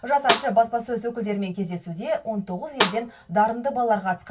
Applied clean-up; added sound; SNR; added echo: none; Snare drum; 5 dB; reverberation time 0.2 s.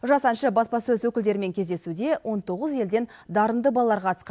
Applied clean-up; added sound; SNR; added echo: none; none; none; none.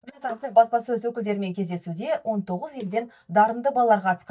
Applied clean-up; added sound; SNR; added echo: neural mask model DeepFilterNet 3.